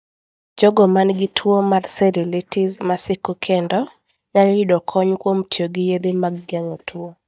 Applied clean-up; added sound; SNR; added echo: neural mask model DeepFilterNet 3.